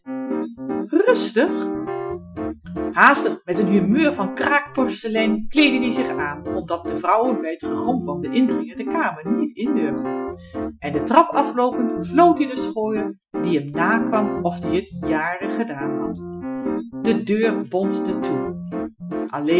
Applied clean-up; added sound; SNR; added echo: classical method Wiener filter.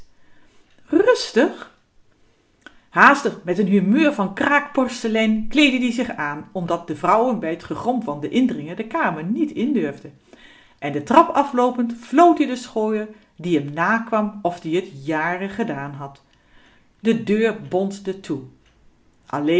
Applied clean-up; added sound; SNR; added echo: none; none; none; none.